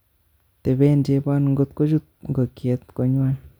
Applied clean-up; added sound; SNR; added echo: none; none; none; none.